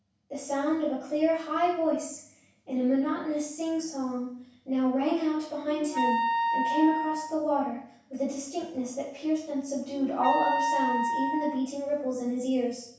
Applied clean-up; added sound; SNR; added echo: none; Wind instrument, woodwind instrument; 2 dB; reverberation time 0.7 s.